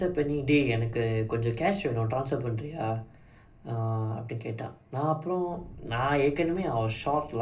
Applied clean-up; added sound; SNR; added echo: none; Fire; 19 dB; reverberation time 0.3 s.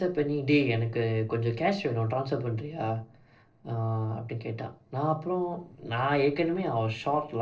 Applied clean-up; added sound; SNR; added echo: neural separator model SepFormer DNS4.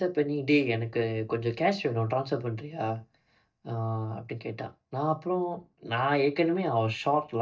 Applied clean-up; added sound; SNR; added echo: neural mask model DeepFilterNet 3.